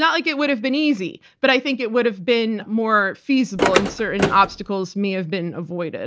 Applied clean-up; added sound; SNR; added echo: none; Car; 2 dB; none.